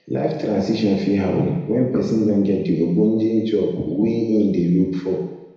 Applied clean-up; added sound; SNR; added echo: none; none; none; reverberation time 0.9 s.